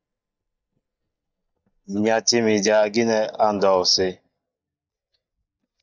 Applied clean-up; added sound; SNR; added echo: neural mask model DeepFilterNet 3.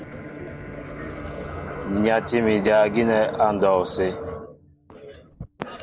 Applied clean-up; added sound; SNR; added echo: none; Bowed string instrument; 18 dB; none.